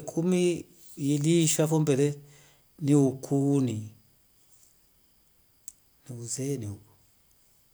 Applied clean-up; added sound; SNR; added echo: none; none; none; none.